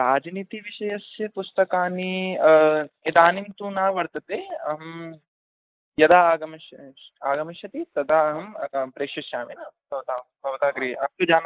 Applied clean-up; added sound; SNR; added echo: neural mask model Resemble Enhance denoiser.